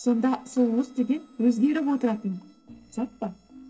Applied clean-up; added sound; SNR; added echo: neural separator model SepFormer DNS4.